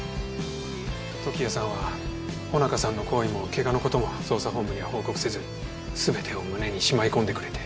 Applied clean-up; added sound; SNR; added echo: none; none; none; none.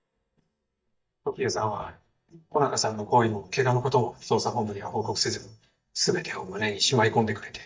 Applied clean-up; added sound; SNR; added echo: neural mask model DeepFilterNet 3.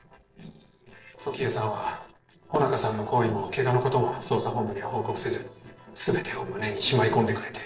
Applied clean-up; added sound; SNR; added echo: neural separator model SepFormer DNS4.